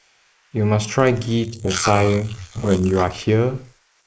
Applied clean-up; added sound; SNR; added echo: neural mask model Resemble Enhance denoiser.